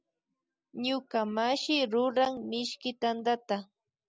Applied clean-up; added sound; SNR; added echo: none; none; none; none.